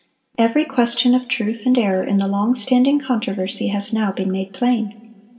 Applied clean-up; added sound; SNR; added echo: none; none; none; reverberation time 1.2 s.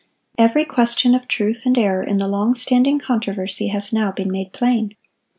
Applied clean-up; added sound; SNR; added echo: none; none; none; none.